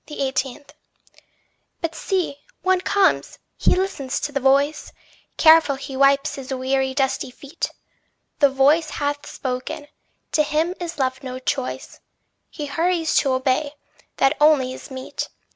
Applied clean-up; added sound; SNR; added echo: none; none; none; none.